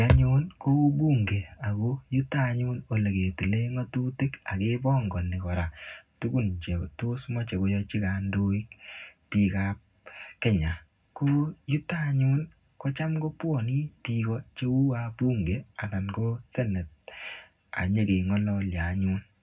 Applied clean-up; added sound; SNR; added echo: none; none; none; reverberation time 0.3 s.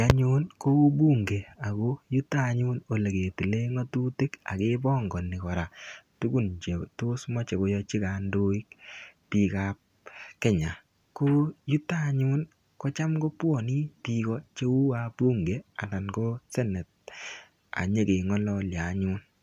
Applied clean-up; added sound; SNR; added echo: none; none; none; none.